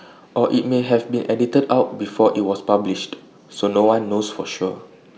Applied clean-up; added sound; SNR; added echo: none; none; none; none.